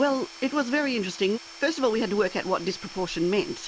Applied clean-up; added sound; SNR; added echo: none; Tools / Domestic sounds, home sounds; 17 dB; none.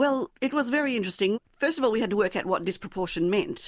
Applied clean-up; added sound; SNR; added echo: none; none; none; none.